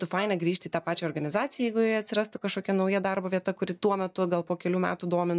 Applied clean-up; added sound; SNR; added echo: neural mask model DeepFilterNet 3.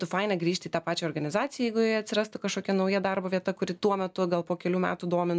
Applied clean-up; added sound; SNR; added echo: none; none; none; none.